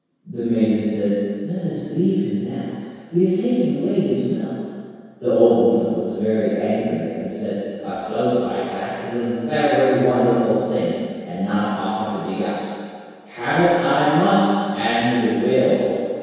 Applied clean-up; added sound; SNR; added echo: none; none; none; reverberation time 2.0 s.